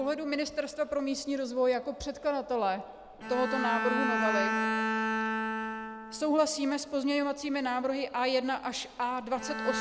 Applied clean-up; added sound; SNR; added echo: none; Bowed string instrument; 4 dB; none.